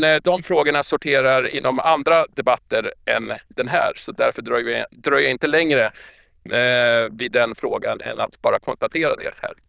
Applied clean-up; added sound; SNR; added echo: neural diffusion model UNIVERSE++.